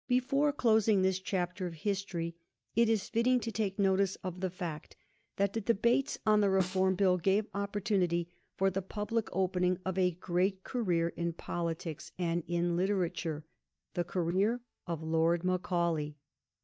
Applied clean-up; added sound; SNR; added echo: neural mask model DeepFilterNet 3.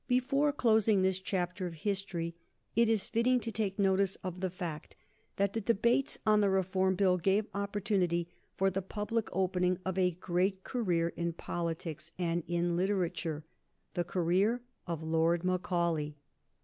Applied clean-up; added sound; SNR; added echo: none; none; none; none.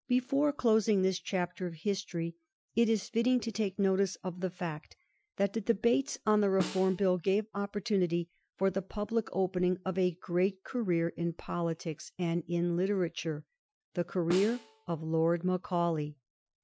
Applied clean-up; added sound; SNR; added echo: classical method Wiener filter.